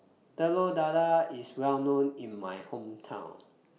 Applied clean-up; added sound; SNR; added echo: none; none; none; none.